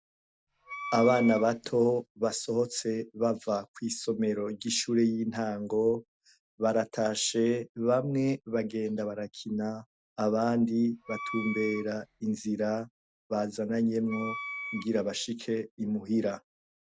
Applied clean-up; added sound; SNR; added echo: none; Wind instrument, woodwind instrument; 10 dB; none.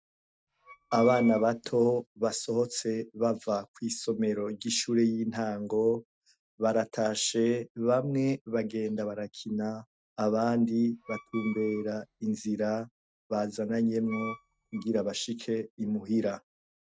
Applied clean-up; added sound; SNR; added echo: neural mask model RNNoise.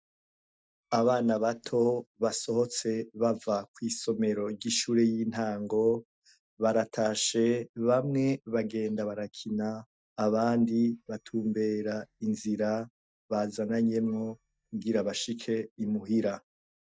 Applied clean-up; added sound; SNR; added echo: neural mask model DeepFilterNet 3.